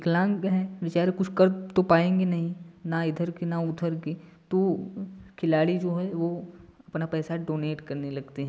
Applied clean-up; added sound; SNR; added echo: none; none; none; none.